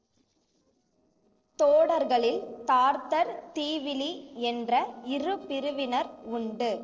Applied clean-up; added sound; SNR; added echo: neural separator model SepFormer DNS4.